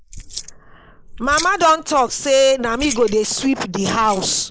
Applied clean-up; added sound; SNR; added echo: neural mask model Resemble Enhance denoiser.